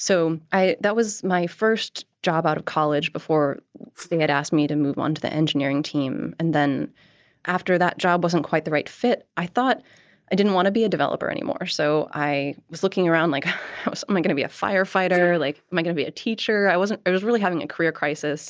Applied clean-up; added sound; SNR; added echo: neural mask model DeepFilterNet 3.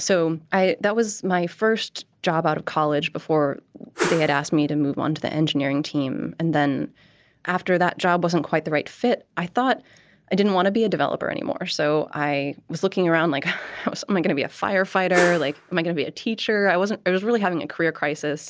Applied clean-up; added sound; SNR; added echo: none; Whoosh, swoosh, swish; 7 dB; none.